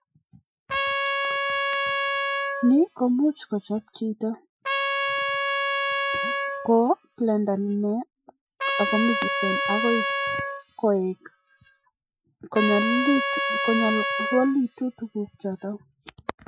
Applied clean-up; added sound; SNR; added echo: classical method Wiener filter.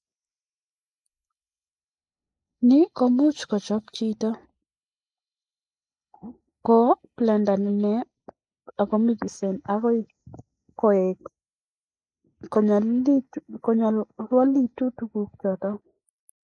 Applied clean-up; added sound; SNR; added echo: neural mask model Resemble Enhance denoiser.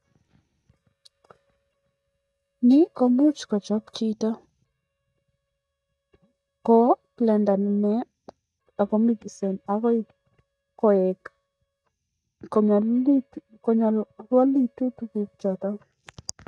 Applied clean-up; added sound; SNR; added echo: neural mask model DeepFilterNet 3.